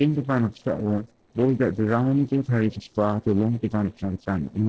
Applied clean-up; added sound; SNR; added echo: neural separator model SepFormer DNS4.